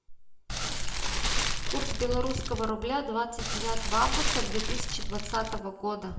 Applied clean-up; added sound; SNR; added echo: none; Fire; -3 dB; reverberation time 0.7 s.